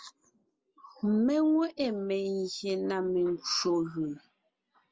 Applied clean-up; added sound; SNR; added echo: none; none; none; none.